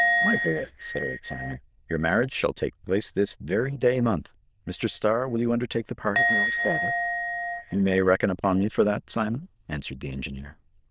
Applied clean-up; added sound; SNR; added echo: neural diffusion model UNIVERSE++.